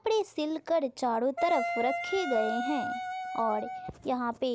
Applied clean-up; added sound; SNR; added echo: none; Wind instrument, woodwind instrument; 4 dB; none.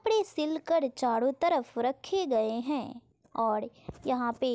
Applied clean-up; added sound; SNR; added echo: none; none; none; none.